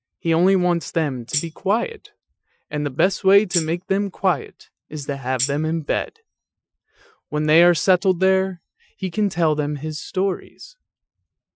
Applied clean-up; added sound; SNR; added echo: classical method Wiener filter.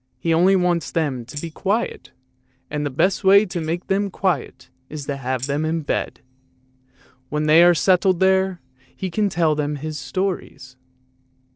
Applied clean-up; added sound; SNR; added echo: neural separator model SepFormer DNS4.